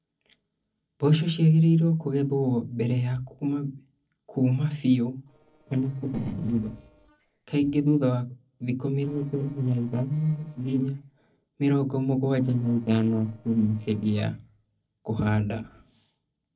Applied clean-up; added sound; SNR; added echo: neural separator model SepFormer DNS4.